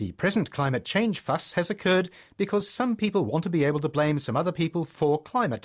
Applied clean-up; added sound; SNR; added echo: none; none; none; none.